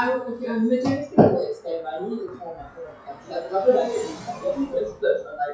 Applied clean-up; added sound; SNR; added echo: classical method WPE with log-MMSE.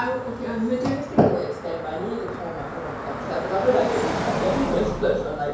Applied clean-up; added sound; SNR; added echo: none; Car passing by; 6 dB; reverberation time 0.5 s.